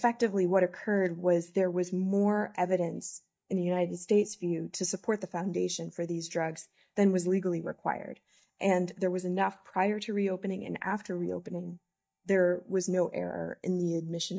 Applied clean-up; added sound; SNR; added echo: neural mask model DeepFilterNet 3.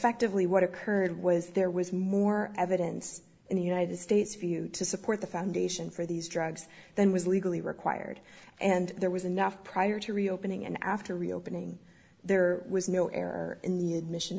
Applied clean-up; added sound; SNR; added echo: none; none; none; none.